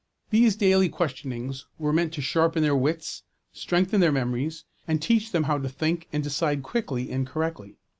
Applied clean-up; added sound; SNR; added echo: none; none; none; none.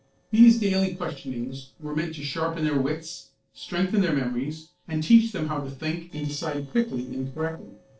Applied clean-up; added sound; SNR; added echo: neural separator model SepFormer DNS4.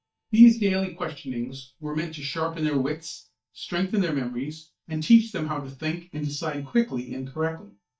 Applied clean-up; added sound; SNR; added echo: neural mask model DeepFilterNet 3.